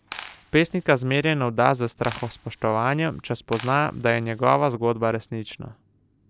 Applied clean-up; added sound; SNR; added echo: none; Coin (dropping); 19 dB; none.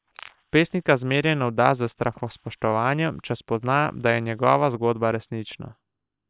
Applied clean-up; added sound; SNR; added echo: neural separator model SepFormer WHAM!.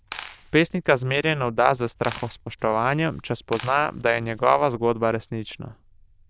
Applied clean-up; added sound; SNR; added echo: neural diffusion model UNIVERSE++.